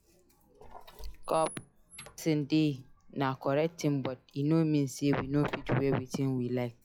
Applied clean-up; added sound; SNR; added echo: classical method log-MMSE.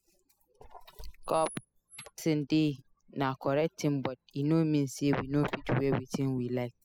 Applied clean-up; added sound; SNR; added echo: classical method spectral subtraction.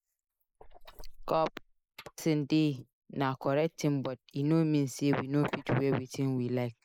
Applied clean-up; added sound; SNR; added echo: neural mask model Resemble Enhance denoiser.